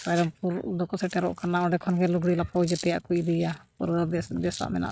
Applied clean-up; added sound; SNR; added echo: neural mask model RNNoise.